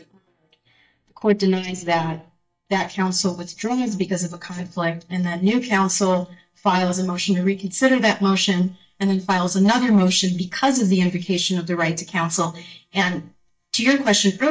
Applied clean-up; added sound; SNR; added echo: neural mask model DeepFilterNet 3.